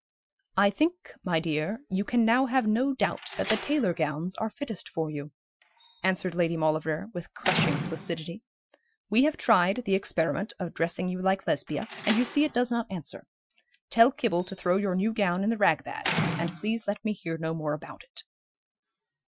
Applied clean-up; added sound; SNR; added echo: classical method Wiener filter.